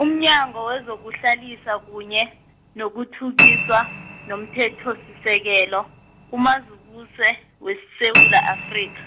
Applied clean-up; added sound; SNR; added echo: none; Piano; 2 dB; none.